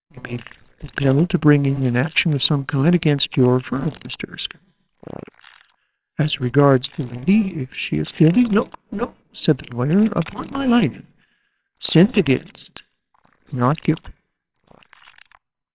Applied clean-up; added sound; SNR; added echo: neural separator model SepFormer WHAMR!.